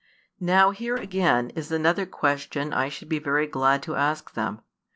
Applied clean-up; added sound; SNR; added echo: neural separator model SepFormer DNS4.